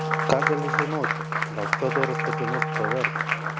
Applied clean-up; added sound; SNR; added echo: none; Applause + Wind instrument, woodwind instrument; -4 dB; none.